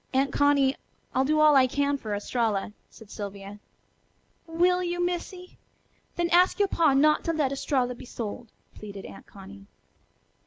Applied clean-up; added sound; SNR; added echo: none; none; none; none.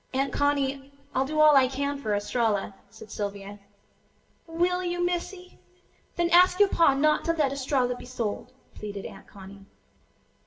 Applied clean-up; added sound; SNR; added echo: none; none; none; reverberation time 0.7 s.